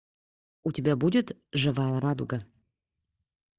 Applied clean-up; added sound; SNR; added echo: neural mask model DeepFilterNet 3.